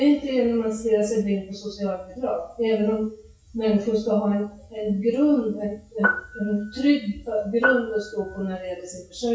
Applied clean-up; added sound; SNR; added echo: classical method WPE with log-MMSE.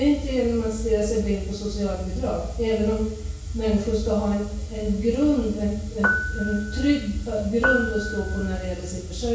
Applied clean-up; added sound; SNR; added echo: none; Piano; 5 dB; reverberation time 0.6 s.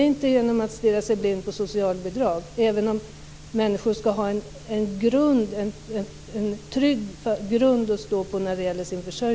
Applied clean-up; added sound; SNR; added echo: none; none; none; none.